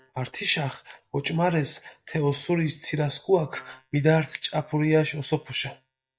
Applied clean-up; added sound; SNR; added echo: neural mask model DeepFilterNet 3.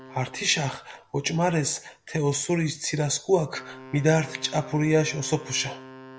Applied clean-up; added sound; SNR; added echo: none; Wind instrument, woodwind instrument; 20 dB; none.